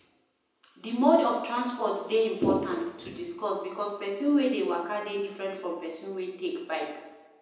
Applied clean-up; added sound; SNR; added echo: none; none; none; reverberation time 0.9 s.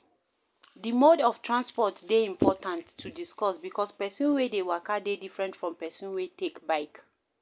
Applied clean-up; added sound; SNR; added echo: none; none; none; none.